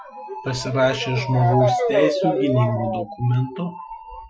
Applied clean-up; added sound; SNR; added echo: classical method Wiener filter.